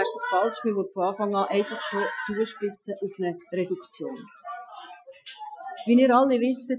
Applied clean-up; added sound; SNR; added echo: classical method Wiener filter.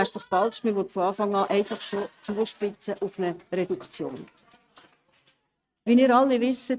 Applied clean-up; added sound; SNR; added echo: neural mask model RNNoise.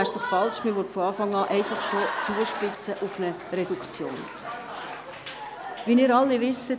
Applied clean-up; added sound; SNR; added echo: none; Applause / Crowd; 8 dB; none.